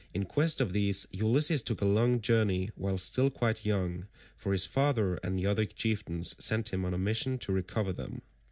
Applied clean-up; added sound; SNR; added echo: none; none; none; none.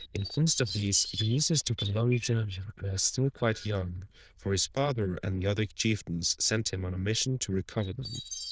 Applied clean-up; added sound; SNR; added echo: neural diffusion model UNIVERSE++.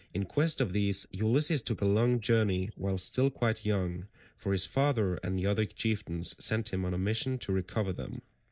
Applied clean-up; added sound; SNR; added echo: neural mask model Resemble Enhance denoiser.